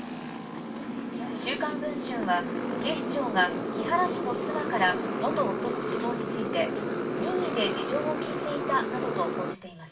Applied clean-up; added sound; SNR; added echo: none; Motorcycle; 0 dB; reverberation time 0.2 s.